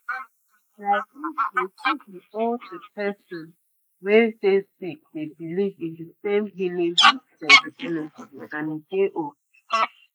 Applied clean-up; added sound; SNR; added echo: neural mask model Resemble Enhance denoiser.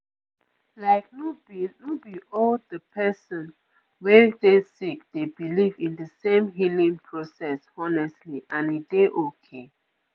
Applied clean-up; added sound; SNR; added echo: none; none; none; none.